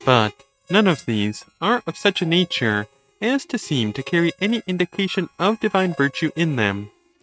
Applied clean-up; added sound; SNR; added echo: neural mask model RNNoise.